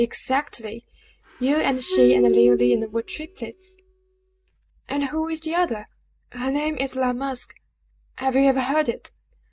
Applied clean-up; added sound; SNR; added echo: neural mask model DeepFilterNet 3.